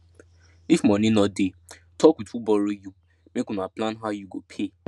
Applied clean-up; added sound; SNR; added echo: none; none; none; none.